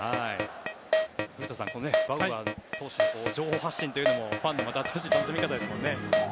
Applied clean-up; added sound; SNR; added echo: none; Keyboard (musical); -2 dB; none.